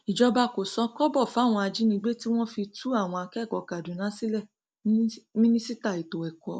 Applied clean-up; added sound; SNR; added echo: none; none; none; none.